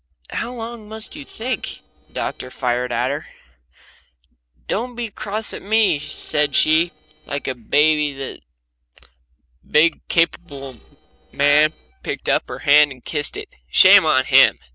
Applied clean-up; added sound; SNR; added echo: neural separator model SepFormer DNS4.